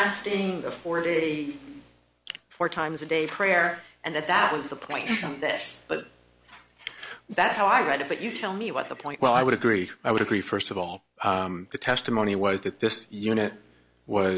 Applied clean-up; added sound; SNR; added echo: none; none; none; none.